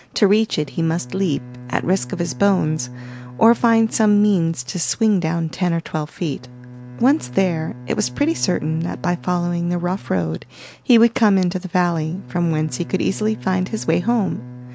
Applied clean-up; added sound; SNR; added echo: none; Bowed string instrument; 17 dB; none.